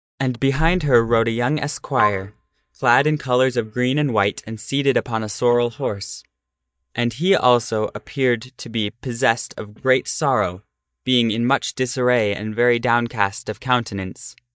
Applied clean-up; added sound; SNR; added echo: neural mask model DeepFilterNet 3.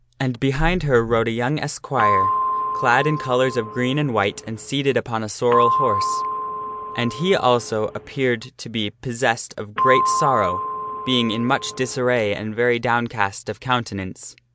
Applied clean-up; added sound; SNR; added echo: none; Percussion; 3 dB; none.